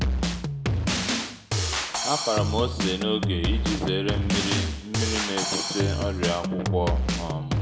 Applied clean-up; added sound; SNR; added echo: none; Drum kit; -4 dB; reverberation time 1.1 s.